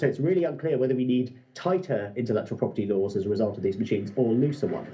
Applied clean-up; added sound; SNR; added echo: none; none; none; reverberation time 0.3 s.